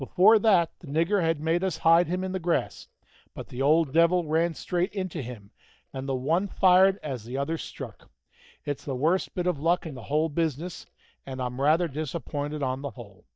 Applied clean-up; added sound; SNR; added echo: neural mask model DeepFilterNet 3.